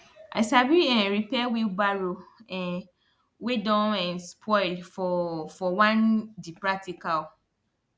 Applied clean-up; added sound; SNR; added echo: none; none; none; none.